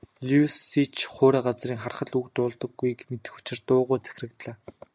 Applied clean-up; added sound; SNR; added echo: none; none; none; none.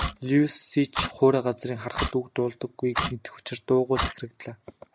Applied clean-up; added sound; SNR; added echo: none; Clock; 8 dB; none.